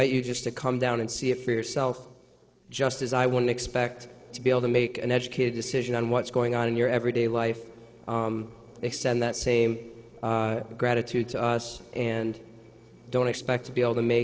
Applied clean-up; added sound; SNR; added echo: neural separator model SepFormer DNS4.